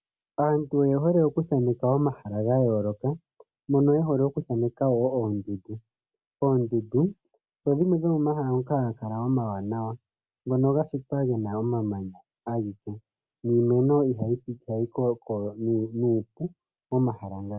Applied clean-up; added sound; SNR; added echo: none; none; none; none.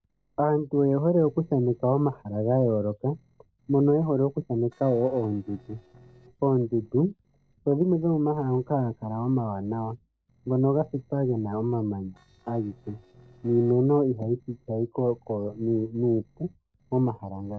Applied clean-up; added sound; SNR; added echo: neural separator model SepFormer DNS4.